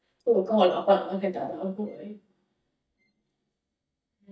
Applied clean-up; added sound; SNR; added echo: neural mask model DeepFilterNet 3.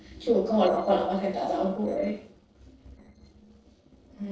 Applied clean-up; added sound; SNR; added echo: neural separator model SepFormer DNS4.